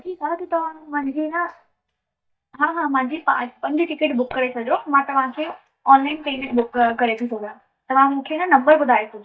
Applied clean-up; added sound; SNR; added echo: neural mask model DeepFilterNet 3.